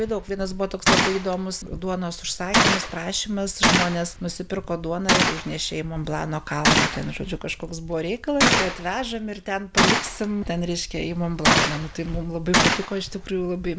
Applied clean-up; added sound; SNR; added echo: none; Gunshot, gunfire; -2 dB; none.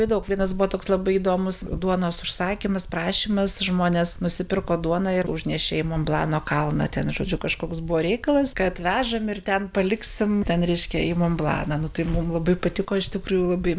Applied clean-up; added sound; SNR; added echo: none; none; none; none.